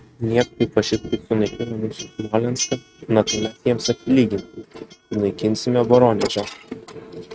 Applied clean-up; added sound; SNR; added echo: neural mask model RNNoise.